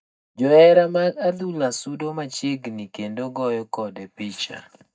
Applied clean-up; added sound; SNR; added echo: neural mask model DeepFilterNet 3.